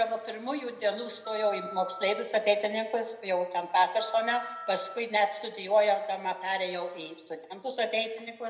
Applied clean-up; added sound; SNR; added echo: none; Wind instrument, woodwind instrument; 14 dB; reverberation time 0.7 s.